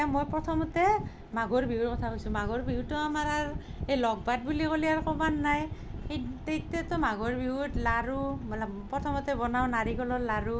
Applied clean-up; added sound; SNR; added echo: none; none; none; none.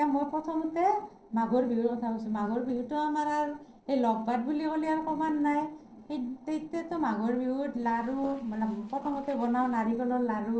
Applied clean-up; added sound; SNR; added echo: neural separator model SepFormer DNS4.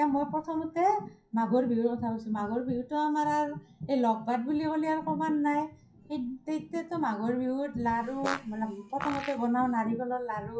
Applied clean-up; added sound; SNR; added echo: classical method WPE with log-MMSE.